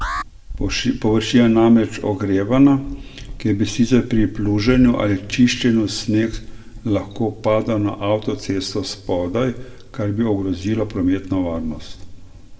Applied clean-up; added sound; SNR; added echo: none; Alarm; 14 dB; reverberation time 1.3 s.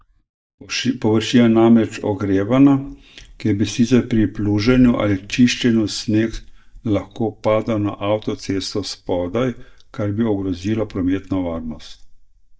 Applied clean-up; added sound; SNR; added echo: neural mask model DeepFilterNet 3.